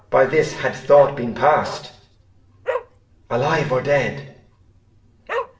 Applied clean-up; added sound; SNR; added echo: none; Dog; 13 dB; reverberation time 0.7 s.